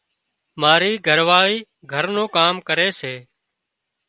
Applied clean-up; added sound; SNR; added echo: none; none; none; none.